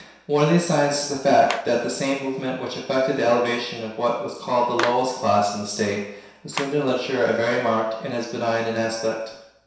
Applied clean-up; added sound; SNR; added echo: none; Clapping; 17 dB; reverberation time 0.7 s.